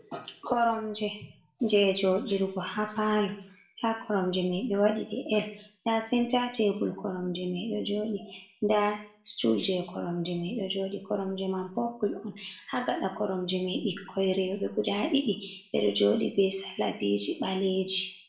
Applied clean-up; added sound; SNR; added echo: none; none; none; reverberation time 0.5 s.